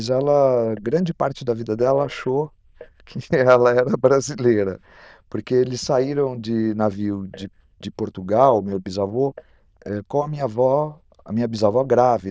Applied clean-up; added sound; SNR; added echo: neural diffusion model UNIVERSE++.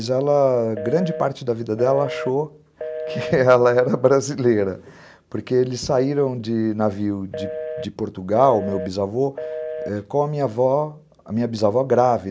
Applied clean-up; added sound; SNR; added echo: none; Telephone; 10 dB; none.